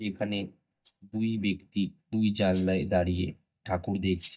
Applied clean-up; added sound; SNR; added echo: neural mask model DeepFilterNet 3.